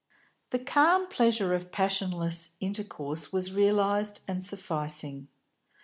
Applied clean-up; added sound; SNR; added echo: none; none; none; none.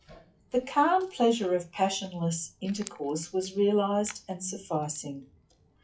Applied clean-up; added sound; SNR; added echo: classical method WPE with log-MMSE.